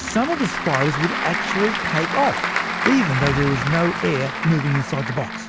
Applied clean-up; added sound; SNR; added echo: none; Applause / Crowd; 3 dB; none.